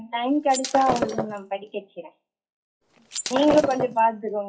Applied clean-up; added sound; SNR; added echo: classical method WPE with log-MMSE.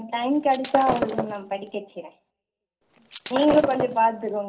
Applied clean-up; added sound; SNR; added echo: none; Shatter; 6 dB; reverberation time 0.3 s.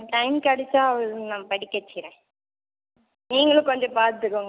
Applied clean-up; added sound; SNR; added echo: none; none; none; none.